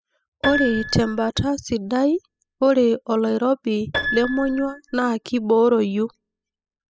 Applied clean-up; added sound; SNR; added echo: classical method spectral subtraction.